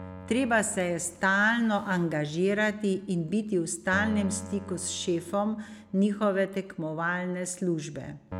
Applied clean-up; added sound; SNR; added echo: none; Keyboard (musical); 17 dB; none.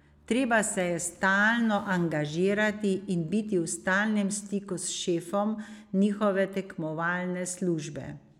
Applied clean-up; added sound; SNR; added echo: none; none; none; none.